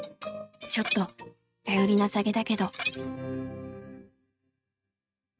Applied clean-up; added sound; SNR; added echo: neural mask model RNNoise.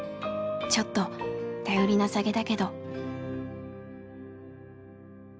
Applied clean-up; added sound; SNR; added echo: none; none; none; none.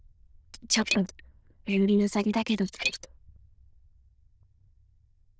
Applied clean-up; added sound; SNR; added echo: neural diffusion model UNIVERSE++.